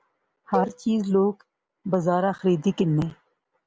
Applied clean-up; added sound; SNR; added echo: none; Cowbell; 11 dB; none.